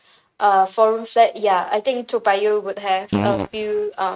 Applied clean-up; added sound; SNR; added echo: neural mask model RNNoise.